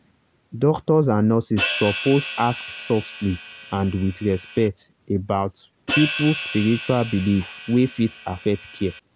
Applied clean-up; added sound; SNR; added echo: none; Hi-hat; 7 dB; none.